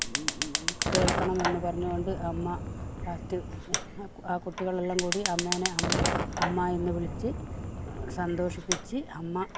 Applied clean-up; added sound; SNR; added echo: none; Fire; 0 dB; none.